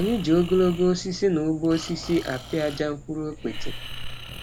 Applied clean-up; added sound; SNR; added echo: none; Breathing; 11 dB; none.